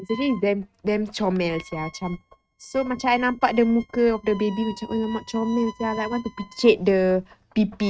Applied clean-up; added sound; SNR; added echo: neural mask model RNNoise.